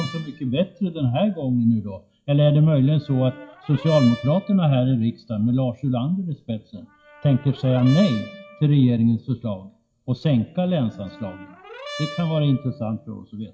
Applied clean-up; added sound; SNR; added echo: classical method WPE with log-MMSE.